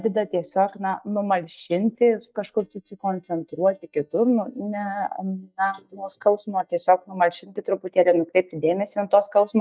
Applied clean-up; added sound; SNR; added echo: neural mask model DeepFilterNet 3.